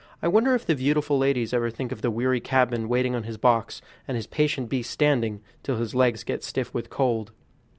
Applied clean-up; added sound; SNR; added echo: none; none; none; none.